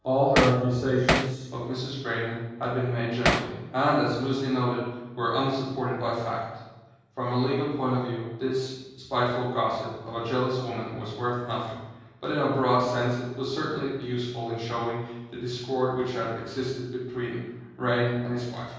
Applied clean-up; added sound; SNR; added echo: none; Hammer; -3 dB; reverberation time 1.3 s.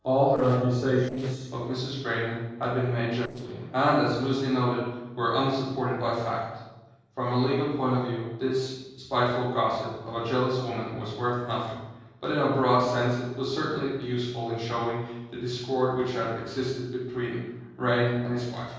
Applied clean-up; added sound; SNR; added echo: neural separator model SepFormer DNS4.